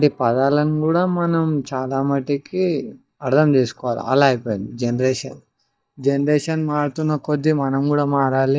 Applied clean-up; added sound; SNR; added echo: neural mask model DeepFilterNet 3.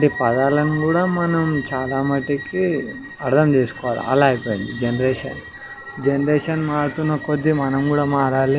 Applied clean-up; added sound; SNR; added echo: none; Bowed string instrument; 15 dB; none.